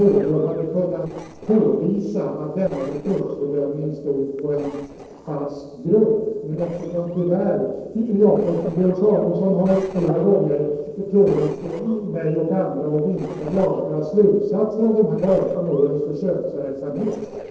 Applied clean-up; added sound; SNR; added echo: neural separator model SepFormer DNS4.